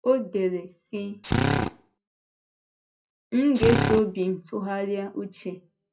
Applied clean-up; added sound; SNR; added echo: none; Drill; -2 dB; reverberation time 0.3 s.